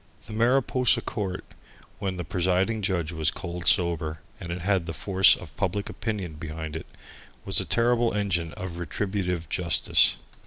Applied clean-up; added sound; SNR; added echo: none; none; none; none.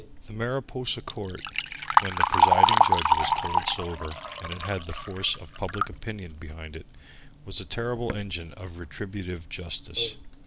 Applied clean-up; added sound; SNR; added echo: none; Liquid; -5 dB; none.